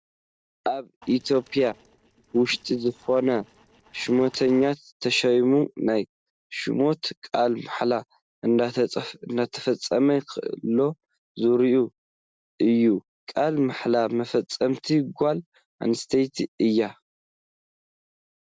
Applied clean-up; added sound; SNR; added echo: neural separator model SepFormer DNS4.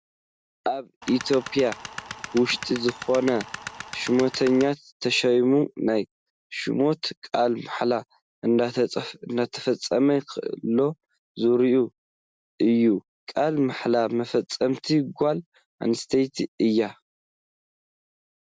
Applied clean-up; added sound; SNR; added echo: none; Tools; 13 dB; none.